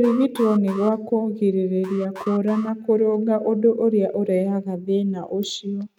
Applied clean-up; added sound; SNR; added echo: neural mask model RNNoise.